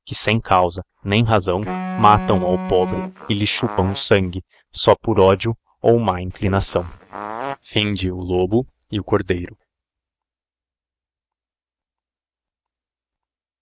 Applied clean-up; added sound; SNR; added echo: neural mask model RNNoise.